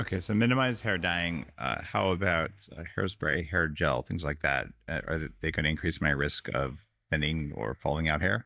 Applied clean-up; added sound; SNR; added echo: neural mask model DeepFilterNet 3.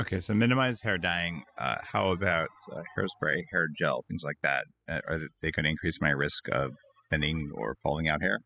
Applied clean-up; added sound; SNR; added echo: classical method spectral subtraction.